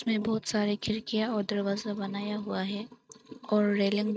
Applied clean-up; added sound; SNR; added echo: neural mask model RNNoise.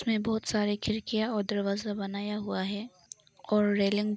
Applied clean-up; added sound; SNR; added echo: none; none; none; none.